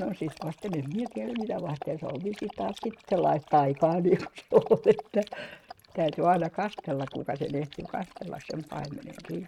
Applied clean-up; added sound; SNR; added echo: neural mask model RNNoise.